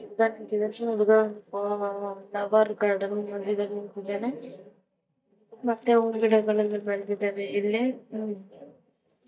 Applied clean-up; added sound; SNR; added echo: neural mask model DeepFilterNet 3.